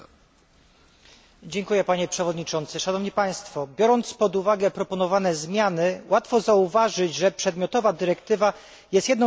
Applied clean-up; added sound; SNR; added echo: none; none; none; none.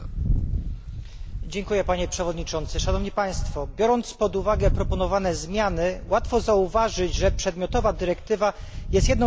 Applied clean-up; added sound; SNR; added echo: none; Wind; 3 dB; none.